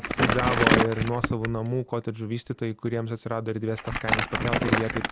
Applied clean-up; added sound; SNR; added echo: none; Crumpling, crinkling; -1 dB; none.